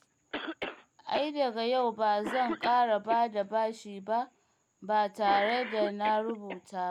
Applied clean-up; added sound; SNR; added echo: none; Cough; 11 dB; none.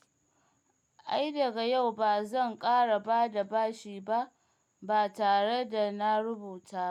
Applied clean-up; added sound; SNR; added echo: none; none; none; none.